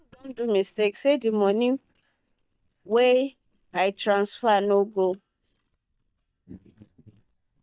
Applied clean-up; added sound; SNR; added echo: neural mask model DeepFilterNet 3.